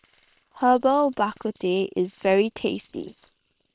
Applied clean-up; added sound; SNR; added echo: neural separator model SepFormer WHAM!.